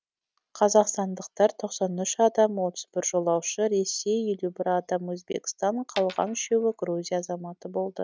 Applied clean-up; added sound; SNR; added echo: none; Coin (dropping); 18 dB; none.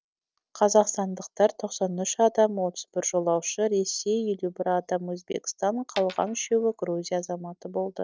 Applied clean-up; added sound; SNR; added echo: neural separator model SepFormer DNS4.